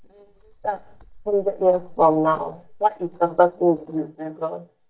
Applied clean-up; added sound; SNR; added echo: neural mask model DeepFilterNet 3.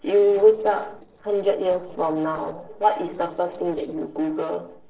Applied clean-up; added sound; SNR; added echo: neural separator model SepFormer DNS4.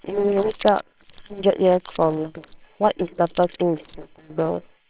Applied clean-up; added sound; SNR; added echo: neural separator model SepFormer WHAMR!.